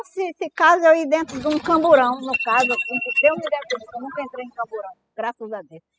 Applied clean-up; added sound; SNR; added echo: classical method spectral subtraction.